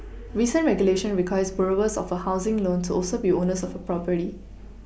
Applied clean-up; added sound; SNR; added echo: none; none; none; none.